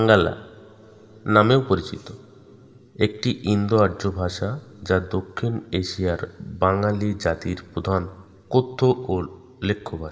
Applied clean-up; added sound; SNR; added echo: none; none; none; reverberation time 2.7 s.